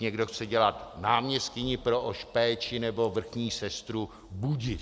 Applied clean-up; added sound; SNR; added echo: none; none; none; none.